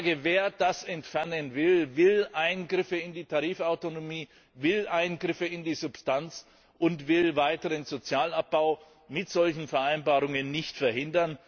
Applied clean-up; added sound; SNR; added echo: none; none; none; none.